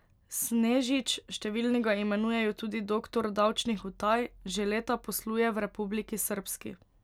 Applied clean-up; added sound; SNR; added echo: none; none; none; none.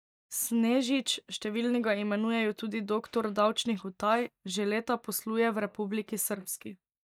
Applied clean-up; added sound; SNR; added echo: neural mask model DeepFilterNet 3.